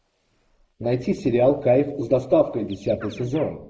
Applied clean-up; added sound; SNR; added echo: neural mask model Resemble Enhance denoiser.